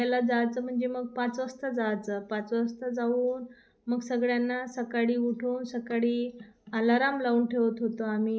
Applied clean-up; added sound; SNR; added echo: none; none; none; none.